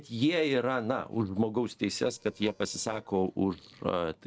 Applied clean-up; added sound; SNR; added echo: neural separator model SepFormer DNS4.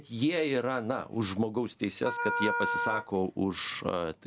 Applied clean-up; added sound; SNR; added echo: none; Wind instrument, woodwind instrument; 3 dB; none.